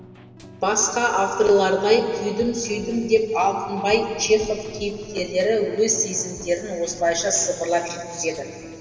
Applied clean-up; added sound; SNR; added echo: none; Keyboard (musical); 18 dB; reverberation time 2.5 s.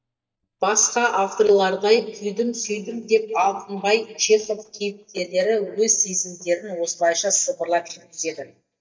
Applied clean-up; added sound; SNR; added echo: neural mask model DeepFilterNet 3.